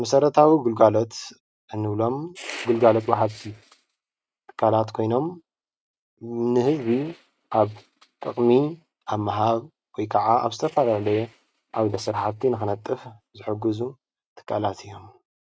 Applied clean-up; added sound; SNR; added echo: neural mask model RNNoise.